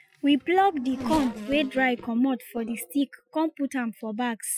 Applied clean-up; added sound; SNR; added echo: classical method Wiener filter.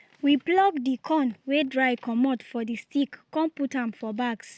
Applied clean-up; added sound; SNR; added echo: none; none; none; none.